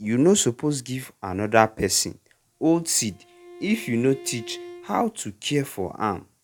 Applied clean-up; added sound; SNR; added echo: none; Bowed string instrument; 19 dB; none.